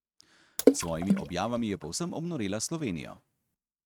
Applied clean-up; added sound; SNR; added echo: neural mask model RNNoise.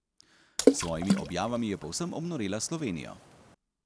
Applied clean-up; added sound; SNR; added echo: none; Water / Splash, splatter; -3 dB; none.